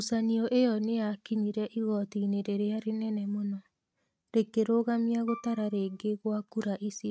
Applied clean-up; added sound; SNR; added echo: neural mask model RNNoise.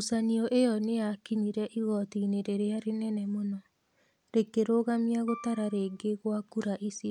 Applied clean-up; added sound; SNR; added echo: none; Piano; 18 dB; none.